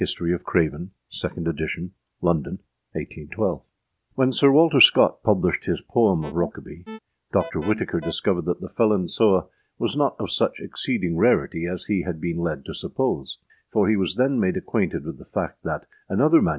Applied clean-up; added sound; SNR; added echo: none; Alarm; 15 dB; none.